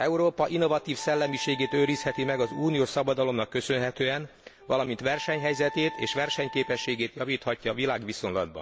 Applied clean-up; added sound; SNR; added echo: none; Wind instrument, woodwind instrument; 15 dB; none.